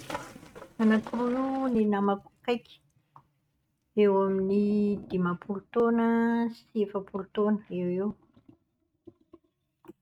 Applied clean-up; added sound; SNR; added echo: neural mask model RNNoise.